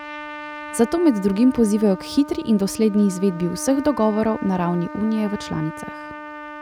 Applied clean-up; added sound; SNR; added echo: none; Trumpet; 14 dB; none.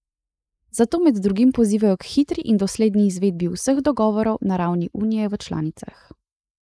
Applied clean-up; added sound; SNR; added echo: neural mask model Resemble Enhance denoiser.